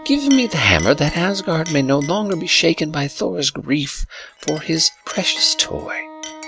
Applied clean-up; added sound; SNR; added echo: none; Wind instrument, woodwind instrument + Chink, clink; 16 dB; none.